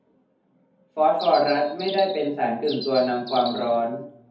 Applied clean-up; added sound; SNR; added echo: none; Bird; 14 dB; reverberation time 0.6 s.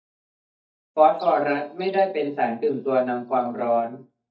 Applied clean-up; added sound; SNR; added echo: neural mask model DeepFilterNet 3.